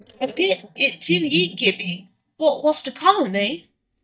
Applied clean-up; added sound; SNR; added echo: neural mask model DeepFilterNet 3.